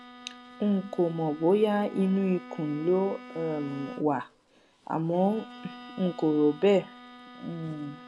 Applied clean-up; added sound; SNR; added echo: none; Bowed string instrument; 18 dB; none.